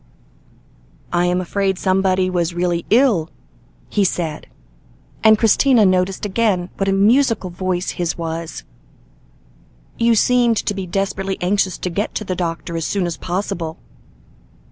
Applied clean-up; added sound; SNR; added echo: none; none; none; none.